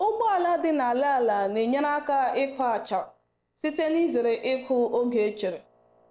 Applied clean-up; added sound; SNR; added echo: neural separator model SepFormer DNS4.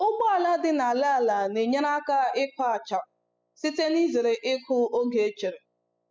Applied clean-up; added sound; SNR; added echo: classical method spectral subtraction.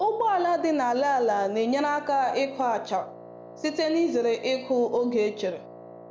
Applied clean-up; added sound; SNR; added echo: none; Wind instrument, woodwind instrument; 18 dB; none.